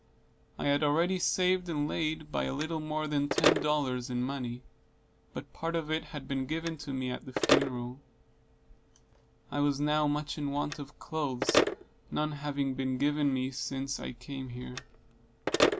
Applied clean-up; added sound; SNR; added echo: none; Telephone; 4 dB; none.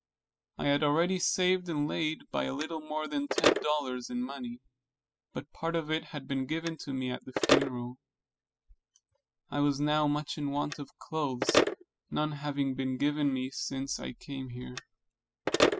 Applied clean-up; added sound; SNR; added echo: classical method spectral subtraction.